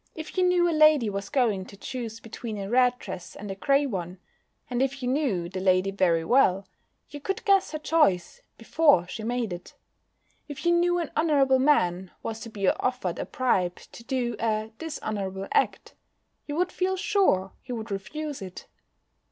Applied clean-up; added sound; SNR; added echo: none; none; none; none.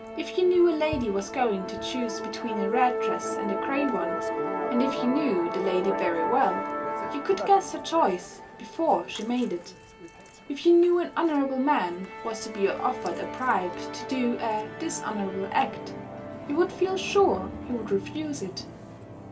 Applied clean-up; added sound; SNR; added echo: none; Musical instrument; 7 dB; reverberation time 0.2 s.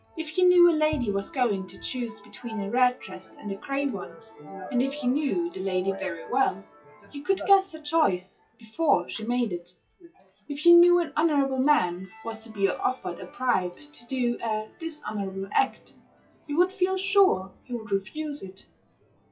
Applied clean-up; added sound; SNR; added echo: classical method WPE with log-MMSE.